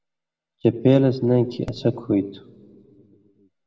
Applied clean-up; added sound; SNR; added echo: none; none; none; reverberation time 0.8 s.